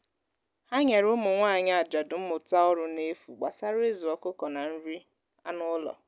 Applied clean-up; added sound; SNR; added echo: none; none; none; none.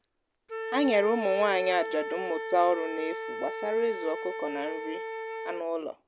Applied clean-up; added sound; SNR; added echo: none; Wind instrument, woodwind instrument; 7 dB; none.